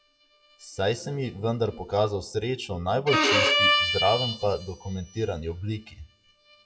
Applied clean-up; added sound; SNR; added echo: classical method WPE with log-MMSE.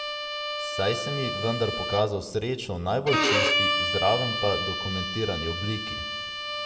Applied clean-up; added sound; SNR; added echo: none; Bowed string instrument; 0 dB; reverberation time 1.0 s.